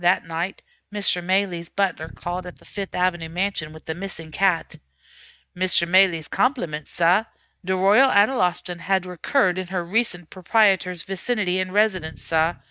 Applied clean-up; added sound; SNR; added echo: neural mask model RNNoise.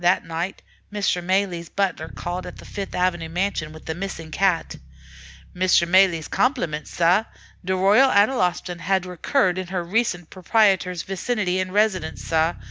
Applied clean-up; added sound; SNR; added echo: none; Bass guitar; 19 dB; none.